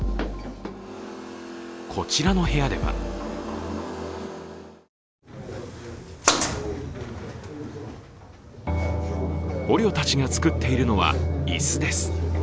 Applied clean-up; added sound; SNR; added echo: none; none; none; none.